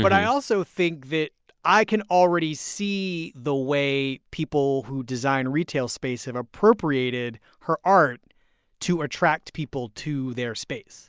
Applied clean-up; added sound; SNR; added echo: none; none; none; none.